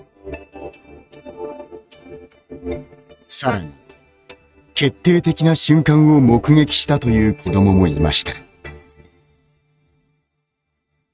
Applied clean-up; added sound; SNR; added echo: neural mask model RNNoise.